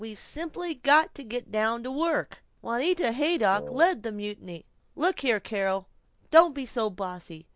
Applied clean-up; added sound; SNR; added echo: none; Wind instrument, woodwind instrument; 13 dB; none.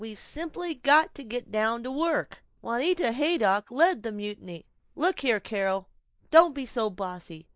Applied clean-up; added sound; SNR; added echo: neural mask model Resemble Enhance denoiser.